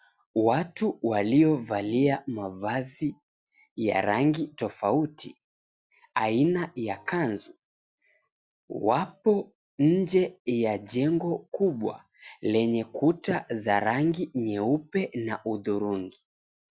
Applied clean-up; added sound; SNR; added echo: none; none; none; none.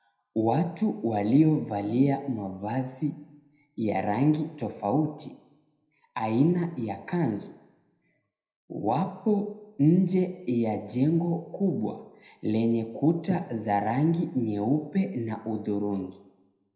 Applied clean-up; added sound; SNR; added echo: none; none; none; reverberation time 0.7 s.